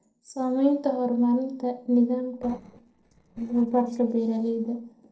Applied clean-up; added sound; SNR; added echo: neural separator model SepFormer DNS4.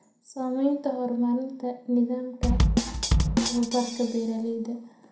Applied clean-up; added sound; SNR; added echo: none; Bass drum / Snare drum; -3 dB; reverberation time 0.4 s.